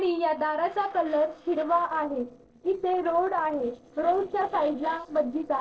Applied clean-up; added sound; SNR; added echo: neural separator model SepFormer DNS4.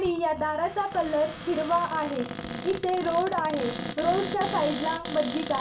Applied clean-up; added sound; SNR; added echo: none; Cupboard open or close; 8 dB; reverberation time 0.2 s.